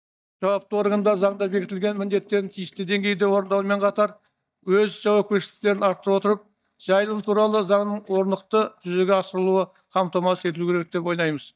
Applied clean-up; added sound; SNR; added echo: neural mask model DeepFilterNet 3.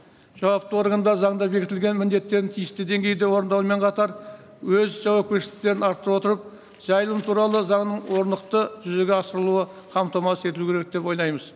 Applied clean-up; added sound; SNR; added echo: none; none; none; none.